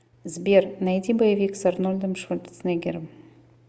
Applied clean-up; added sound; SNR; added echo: none; none; none; none.